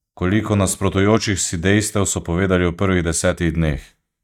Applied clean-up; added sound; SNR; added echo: neural mask model DeepFilterNet 3.